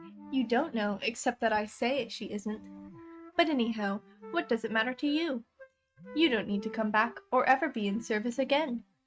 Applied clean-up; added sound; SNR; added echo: neural mask model RNNoise.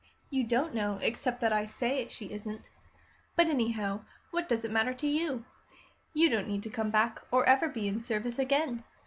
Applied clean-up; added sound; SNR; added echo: none; none; none; none.